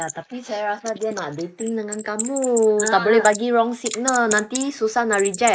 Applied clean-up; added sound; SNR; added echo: neural mask model Resemble Enhance denoiser.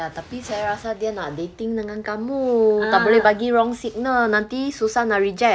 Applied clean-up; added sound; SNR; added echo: none; none; none; none.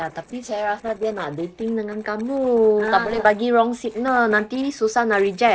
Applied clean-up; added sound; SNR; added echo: neural separator model SepFormer DNS4.